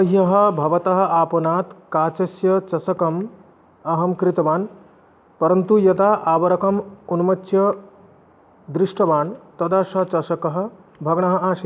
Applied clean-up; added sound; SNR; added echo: none; none; none; none.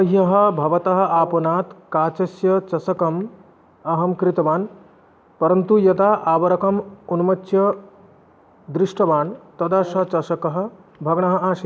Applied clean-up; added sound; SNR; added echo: none; Brass instrument; 20 dB; none.